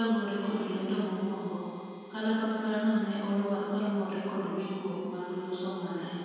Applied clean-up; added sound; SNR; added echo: none; Harmonica; 20 dB; reverberation time 2.0 s.